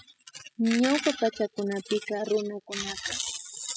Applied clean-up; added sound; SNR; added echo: classical method spectral subtraction.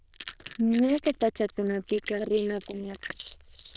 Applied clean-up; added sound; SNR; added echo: neural diffusion model UNIVERSE++.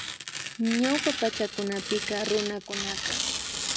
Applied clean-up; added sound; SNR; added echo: none; Tearing; 3 dB; none.